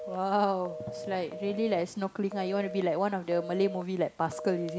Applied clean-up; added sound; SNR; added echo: none; Telephone; 12 dB; none.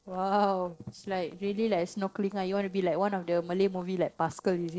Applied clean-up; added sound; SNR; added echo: neural separator model SepFormer DNS4.